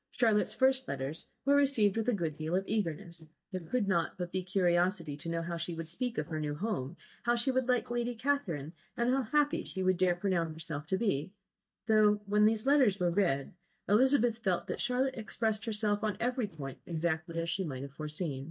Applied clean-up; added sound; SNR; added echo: neural mask model DeepFilterNet 3.